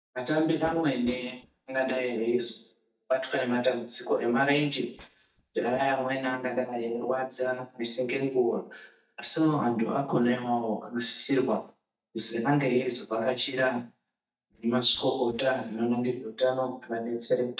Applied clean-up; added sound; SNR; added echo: neural mask model DeepFilterNet 3.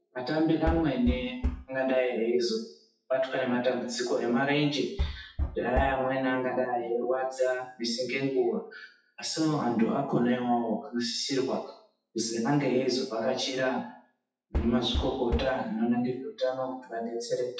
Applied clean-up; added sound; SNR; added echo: classical method WPE with log-MMSE.